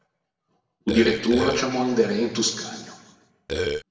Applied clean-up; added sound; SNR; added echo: none; Burping, eructation; 1 dB; reverberation time 1.3 s.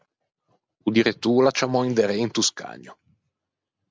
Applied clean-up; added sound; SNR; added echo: none; none; none; none.